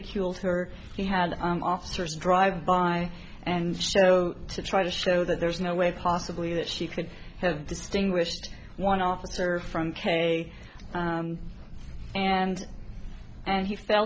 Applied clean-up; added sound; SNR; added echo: none; none; none; none.